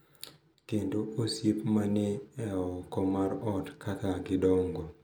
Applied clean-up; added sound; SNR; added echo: none; none; none; none.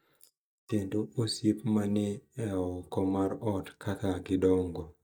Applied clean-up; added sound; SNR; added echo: neural mask model DeepFilterNet 3.